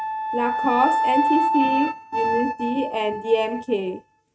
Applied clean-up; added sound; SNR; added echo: neural mask model RNNoise.